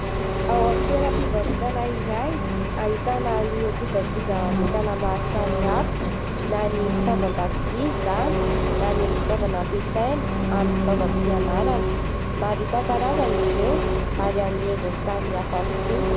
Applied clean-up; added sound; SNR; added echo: none; Engine; -4 dB; none.